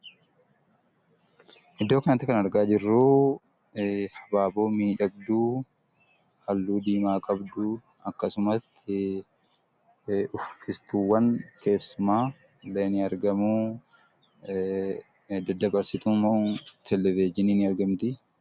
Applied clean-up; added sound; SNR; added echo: none; none; none; none.